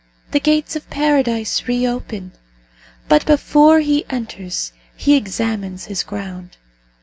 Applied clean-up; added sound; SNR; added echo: none; none; none; none.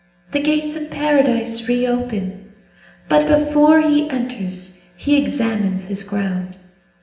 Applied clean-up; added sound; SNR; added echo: none; none; none; reverberation time 0.8 s.